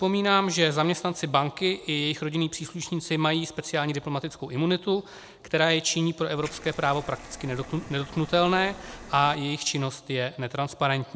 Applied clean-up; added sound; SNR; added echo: none; Liquid; 17 dB; none.